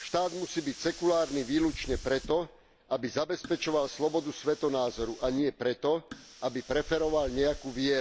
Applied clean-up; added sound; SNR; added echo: none; Hiss; 15 dB; none.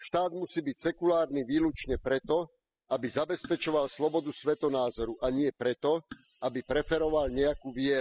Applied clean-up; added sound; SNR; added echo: classical method spectral subtraction.